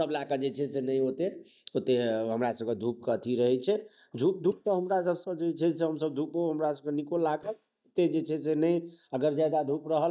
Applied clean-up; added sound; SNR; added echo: neural mask model DeepFilterNet 3.